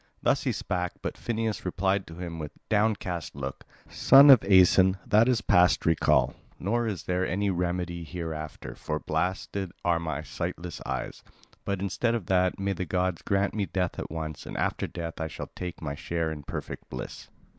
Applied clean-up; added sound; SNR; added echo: none; none; none; none.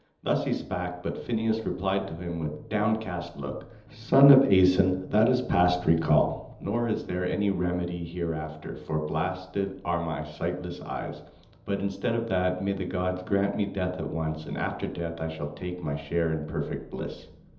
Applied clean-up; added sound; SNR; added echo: none; none; none; reverberation time 1.2 s.